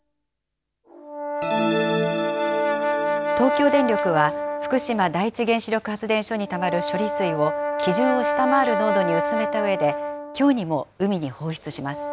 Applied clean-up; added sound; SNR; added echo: none; Brass instrument; 2 dB; none.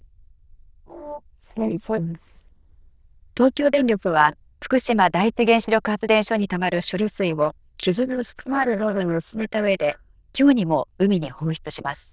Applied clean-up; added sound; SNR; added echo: neural diffusion model UNIVERSE++.